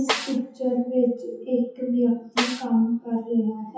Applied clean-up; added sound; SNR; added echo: classical method WPE with log-MMSE.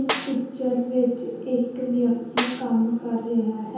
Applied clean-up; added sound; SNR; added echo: none; Snare drum; 8 dB; reverberation time 0.9 s.